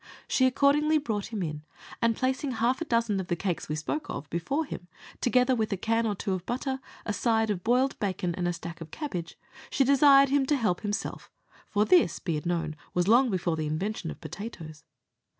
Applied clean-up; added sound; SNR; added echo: none; none; none; none.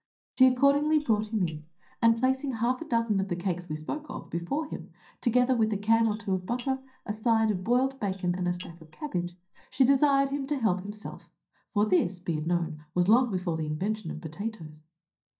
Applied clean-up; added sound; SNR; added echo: neural mask model DeepFilterNet 3.